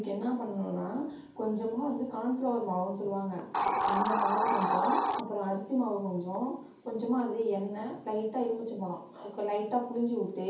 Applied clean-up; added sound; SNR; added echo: none; Hiss; 3 dB; reverberation time 0.6 s.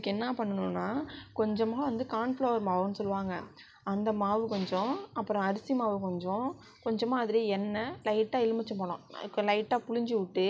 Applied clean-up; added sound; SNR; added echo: none; none; none; none.